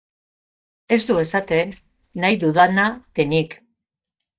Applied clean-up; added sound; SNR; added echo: neural mask model DeepFilterNet 3.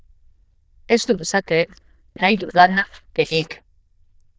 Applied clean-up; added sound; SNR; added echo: neural diffusion model UNIVERSE++.